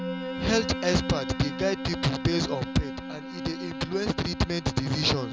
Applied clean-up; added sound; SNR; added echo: none; Musical instrument + Bowed string instrument; 7 dB; none.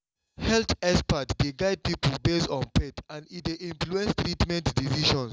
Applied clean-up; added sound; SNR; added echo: none; none; none; none.